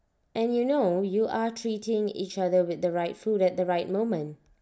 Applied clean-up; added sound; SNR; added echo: none; none; none; none.